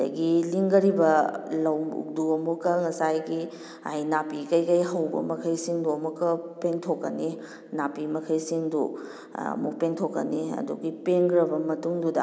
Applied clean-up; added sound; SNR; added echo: none; none; none; none.